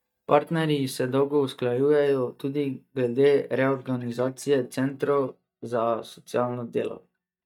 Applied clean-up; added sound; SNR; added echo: neural mask model DeepFilterNet 3.